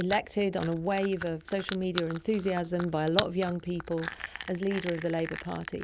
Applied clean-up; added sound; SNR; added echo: none; Crushing; 10 dB; none.